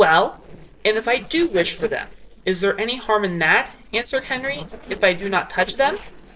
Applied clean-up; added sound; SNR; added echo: neural separator model SepFormer DNS4.